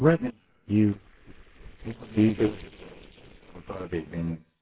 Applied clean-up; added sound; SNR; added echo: neural separator model SepFormer WHAMR!.